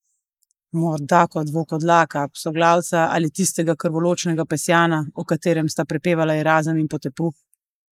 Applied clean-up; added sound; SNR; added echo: neural mask model Resemble Enhance denoiser.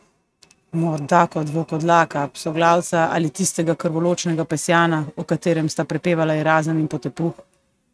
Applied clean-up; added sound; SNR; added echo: neural mask model RNNoise.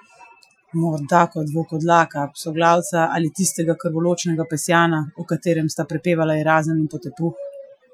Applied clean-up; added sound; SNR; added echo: classical method Wiener filter.